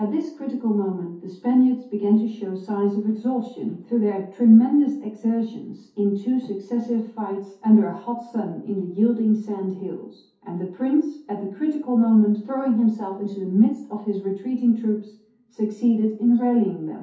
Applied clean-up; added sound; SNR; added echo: none; none; none; reverberation time 0.5 s.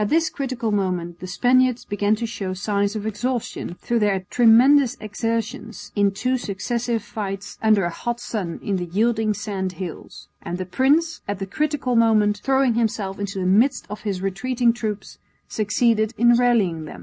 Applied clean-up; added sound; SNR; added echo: none; none; none; none.